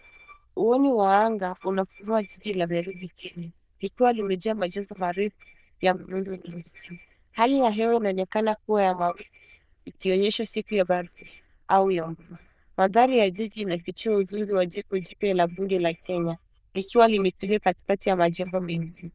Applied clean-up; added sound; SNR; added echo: neural diffusion model UNIVERSE++.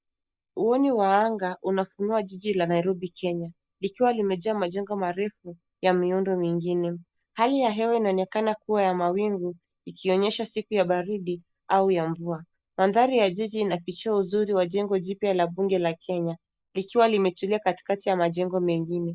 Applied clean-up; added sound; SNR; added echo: neural mask model DeepFilterNet 3.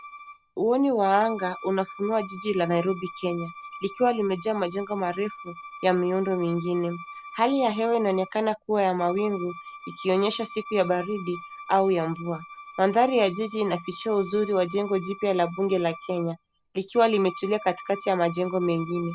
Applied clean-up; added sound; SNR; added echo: none; Bowed string instrument; 16 dB; none.